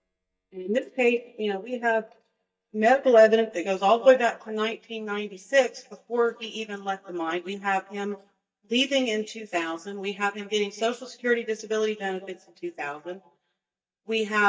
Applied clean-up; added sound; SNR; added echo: neural mask model DeepFilterNet 3.